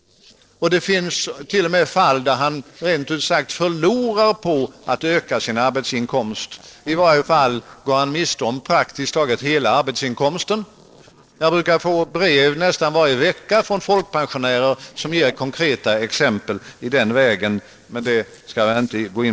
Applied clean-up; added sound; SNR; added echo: neural separator model SepFormer DNS4.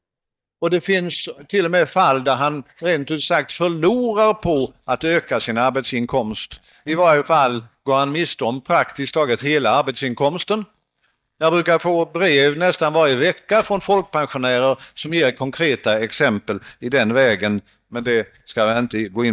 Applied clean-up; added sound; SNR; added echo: neural mask model DeepFilterNet 3.